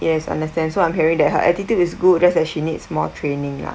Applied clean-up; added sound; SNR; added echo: none; none; none; none.